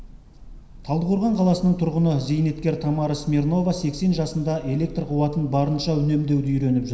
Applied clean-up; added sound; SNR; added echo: none; Bird / Breathing; 18 dB; reverberation time 0.9 s.